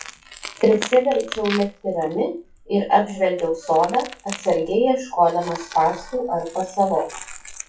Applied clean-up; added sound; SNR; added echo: classical method WPE with log-MMSE.